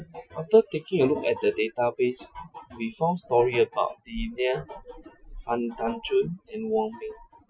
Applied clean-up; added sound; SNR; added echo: classical method Wiener filter.